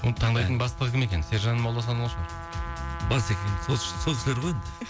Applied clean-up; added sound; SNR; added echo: none; Trumpet; 14 dB; none.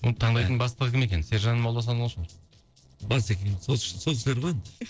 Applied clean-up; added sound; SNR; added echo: neural separator model SepFormer DNS4.